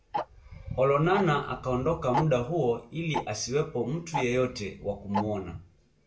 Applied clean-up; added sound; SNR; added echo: none; Tick-tock; 10 dB; reverberation time 0.3 s.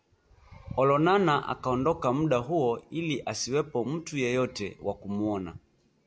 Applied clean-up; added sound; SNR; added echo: none; none; none; none.